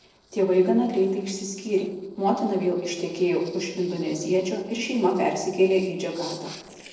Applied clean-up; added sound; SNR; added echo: neural separator model SepFormer DNS4.